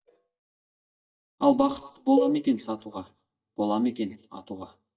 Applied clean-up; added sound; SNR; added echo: neural mask model DeepFilterNet 3.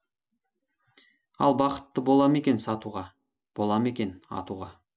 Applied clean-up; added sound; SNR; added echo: none; none; none; none.